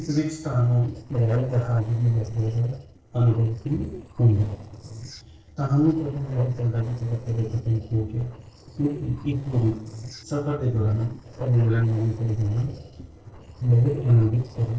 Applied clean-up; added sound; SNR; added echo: neural separator model SepFormer DNS4.